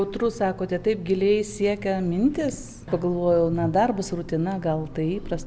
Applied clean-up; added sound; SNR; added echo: none; none; none; none.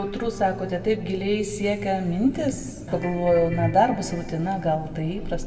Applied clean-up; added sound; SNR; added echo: none; Ringtone / Keyboard (musical); 16 dB; reverberation time 1.4 s.